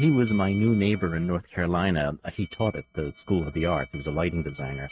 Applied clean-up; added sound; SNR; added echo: neural mask model RNNoise.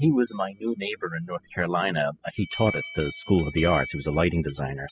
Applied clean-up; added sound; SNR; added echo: classical method spectral subtraction.